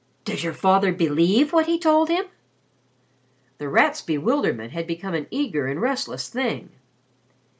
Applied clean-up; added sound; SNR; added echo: none; none; none; none.